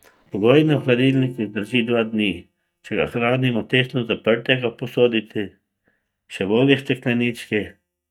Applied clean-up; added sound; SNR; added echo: neural mask model DeepFilterNet 3.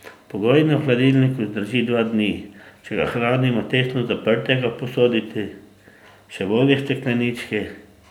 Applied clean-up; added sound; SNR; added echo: none; none; none; none.